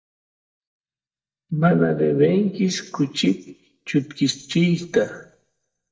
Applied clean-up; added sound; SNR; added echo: neural mask model DeepFilterNet 3.